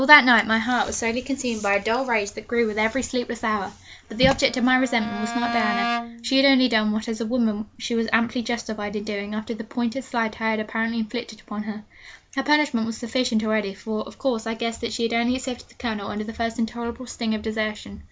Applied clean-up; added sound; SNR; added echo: none; Bowed string instrument; 8 dB; none.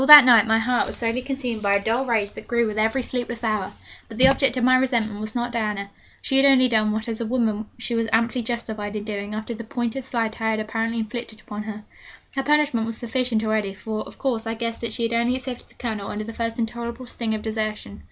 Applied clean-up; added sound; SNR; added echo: none; none; none; none.